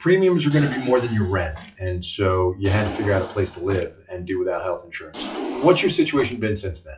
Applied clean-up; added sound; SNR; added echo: classical method WPE with log-MMSE.